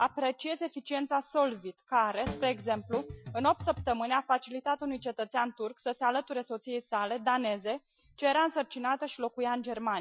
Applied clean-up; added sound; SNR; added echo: classical method Wiener filter.